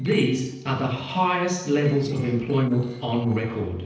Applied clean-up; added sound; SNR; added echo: neural separator model SepFormer DNS4.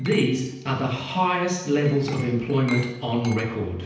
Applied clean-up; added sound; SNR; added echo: none; Glass; 17 dB; reverberation time 0.9 s.